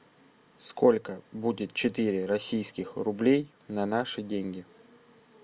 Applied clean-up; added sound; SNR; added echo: none; none; none; none.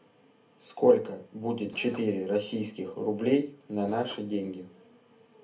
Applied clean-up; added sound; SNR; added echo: none; Drill; 20 dB; reverberation time 0.3 s.